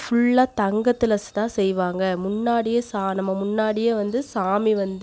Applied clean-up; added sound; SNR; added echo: none; none; none; none.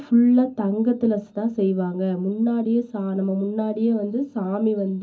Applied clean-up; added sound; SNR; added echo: none; none; none; reverberation time 0.4 s.